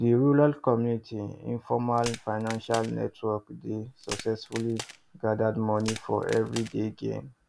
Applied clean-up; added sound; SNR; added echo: none; Crack; 14 dB; none.